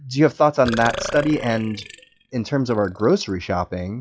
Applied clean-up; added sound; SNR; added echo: classical method log-MMSE.